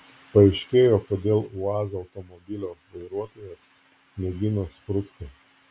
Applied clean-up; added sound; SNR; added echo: none; none; none; none.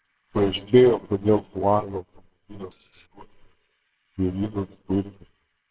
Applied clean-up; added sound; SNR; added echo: neural separator model SepFormer WHAMR!.